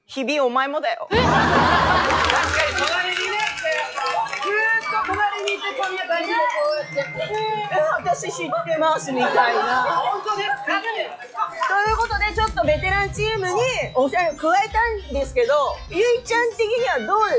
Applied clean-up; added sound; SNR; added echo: classical method log-MMSE.